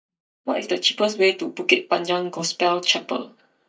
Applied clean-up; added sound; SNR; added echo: neural mask model DeepFilterNet 3.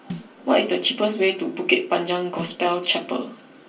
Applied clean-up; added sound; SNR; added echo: none; Snare drum; 17 dB; reverberation time 0.3 s.